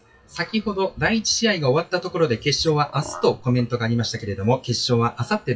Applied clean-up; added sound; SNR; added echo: classical method WPE with log-MMSE.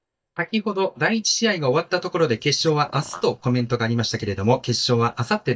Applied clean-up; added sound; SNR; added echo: neural mask model DeepFilterNet 3.